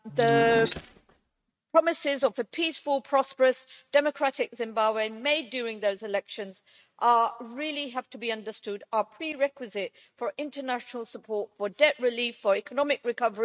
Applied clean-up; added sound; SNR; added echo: neural mask model RNNoise.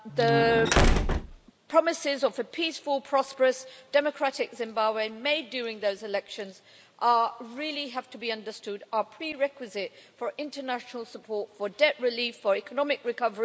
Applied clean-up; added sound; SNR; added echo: none; Slam; -4 dB; none.